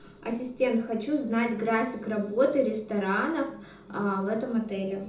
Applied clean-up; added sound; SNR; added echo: none; none; none; reverberation time 0.5 s.